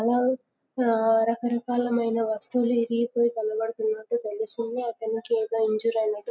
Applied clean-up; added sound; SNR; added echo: none; none; none; none.